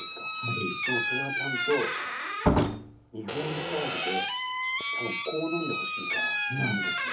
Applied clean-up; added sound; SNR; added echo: none; Squeak / Slam; -5 dB; reverberation time 0.3 s.